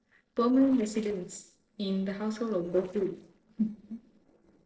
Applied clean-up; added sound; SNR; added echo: neural separator model SepFormer DNS4.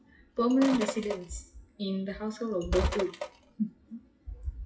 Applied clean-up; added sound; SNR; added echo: classical method WPE with log-MMSE.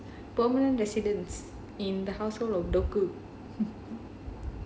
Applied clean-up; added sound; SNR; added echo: none; none; none; none.